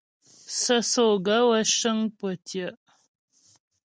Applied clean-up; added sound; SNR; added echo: none; none; none; none.